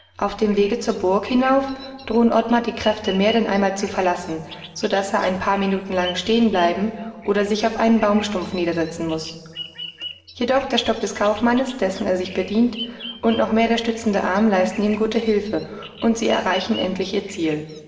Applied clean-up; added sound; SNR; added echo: none; Bird vocalization, bird call, bird song; 18 dB; reverberation time 2.1 s.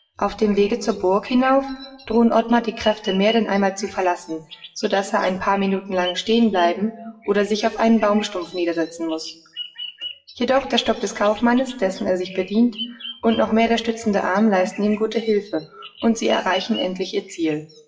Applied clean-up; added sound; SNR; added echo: classical method WPE with log-MMSE.